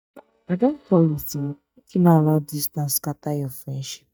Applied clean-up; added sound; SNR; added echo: neural mask model DeepFilterNet 3.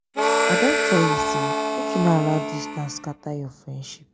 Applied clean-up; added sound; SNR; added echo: none; Harmonica; -2 dB; none.